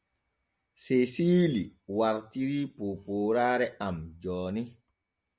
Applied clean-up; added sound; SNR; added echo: none; none; none; none.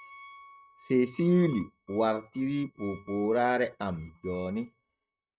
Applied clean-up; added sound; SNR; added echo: neural mask model RNNoise.